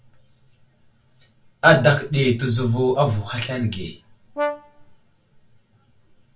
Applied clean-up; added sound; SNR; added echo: none; Brass instrument; 9 dB; reverberation time 0.2 s.